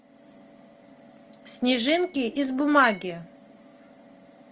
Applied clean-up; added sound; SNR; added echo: none; Glass; 13 dB; none.